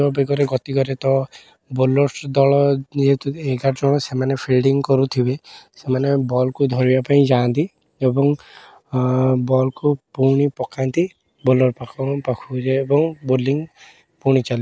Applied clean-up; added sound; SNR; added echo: none; none; none; none.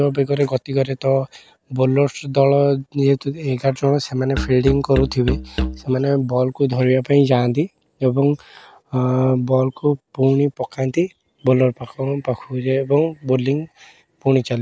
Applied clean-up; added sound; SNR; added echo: none; Musical instrument; 7 dB; none.